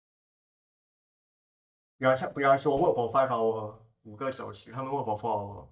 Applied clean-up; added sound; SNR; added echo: neural mask model DeepFilterNet 3.